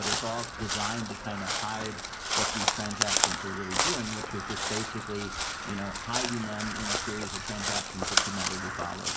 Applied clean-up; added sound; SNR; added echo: none; Crow; -5 dB; none.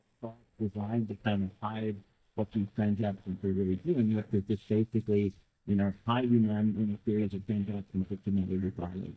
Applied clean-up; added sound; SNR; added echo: neural mask model DeepFilterNet 3.